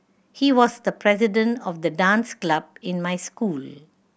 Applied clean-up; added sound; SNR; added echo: none; none; none; none.